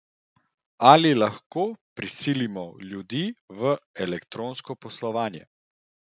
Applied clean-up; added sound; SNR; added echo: none; none; none; none.